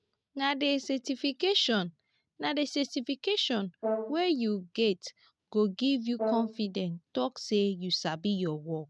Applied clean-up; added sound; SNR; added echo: neural mask model RNNoise.